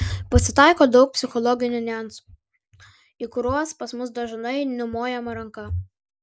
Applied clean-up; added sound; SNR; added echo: none; none; none; none.